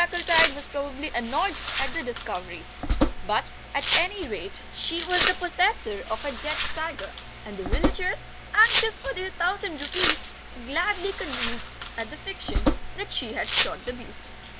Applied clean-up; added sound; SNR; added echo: none; Domestic sounds, home sounds; -2 dB; none.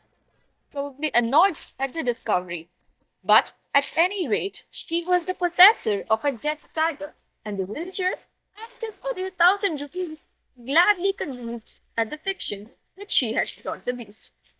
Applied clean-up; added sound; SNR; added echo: neural mask model DeepFilterNet 3.